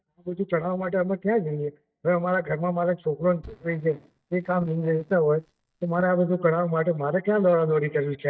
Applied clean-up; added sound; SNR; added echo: neural mask model DeepFilterNet 3.